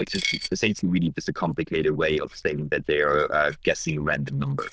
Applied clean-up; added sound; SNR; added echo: neural diffusion model UNIVERSE++.